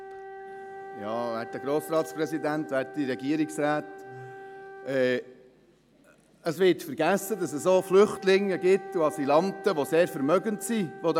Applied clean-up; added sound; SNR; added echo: none; Wind instrument, woodwind instrument; 16 dB; none.